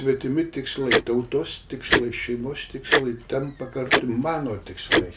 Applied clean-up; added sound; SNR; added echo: none; Tick-tock; 0 dB; none.